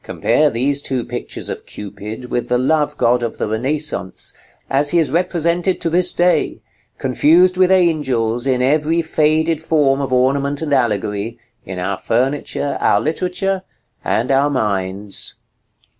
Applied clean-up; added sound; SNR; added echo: none; none; none; none.